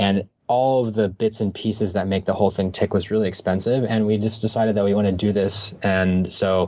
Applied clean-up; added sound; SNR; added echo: none; none; none; none.